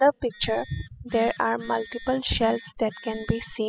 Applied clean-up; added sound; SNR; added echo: classical method spectral subtraction.